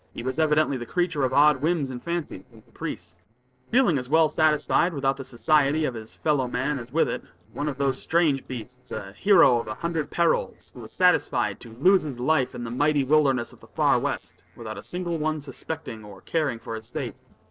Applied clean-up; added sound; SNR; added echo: neural separator model SepFormer DNS4.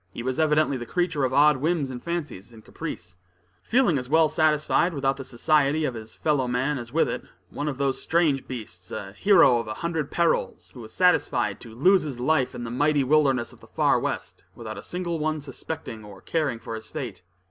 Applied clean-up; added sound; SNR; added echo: none; none; none; none.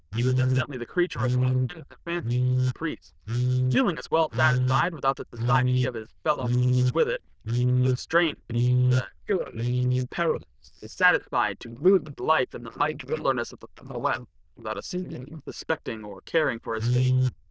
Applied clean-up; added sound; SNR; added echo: neural diffusion model UNIVERSE++.